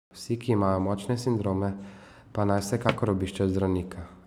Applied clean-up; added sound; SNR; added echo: none; Drawer open or close; 9 dB; none.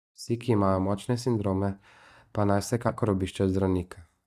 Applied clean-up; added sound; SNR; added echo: neural mask model DeepFilterNet 3.